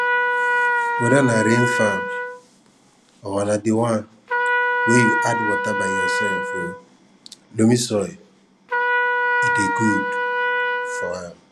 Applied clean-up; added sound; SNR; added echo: none; Trumpet; -1 dB; none.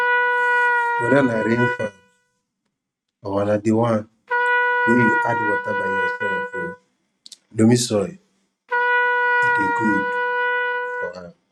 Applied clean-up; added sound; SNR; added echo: neural mask model RNNoise.